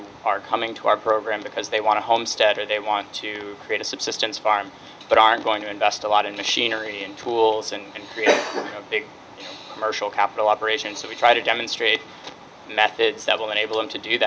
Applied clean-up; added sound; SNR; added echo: none; none; none; none.